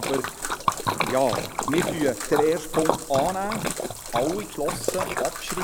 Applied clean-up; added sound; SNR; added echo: none; Splash, splatter; 2 dB; none.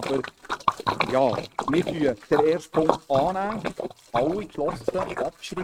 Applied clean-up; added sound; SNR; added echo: neural mask model RNNoise.